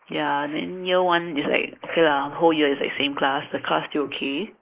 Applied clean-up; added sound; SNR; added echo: neural mask model Resemble Enhance denoiser.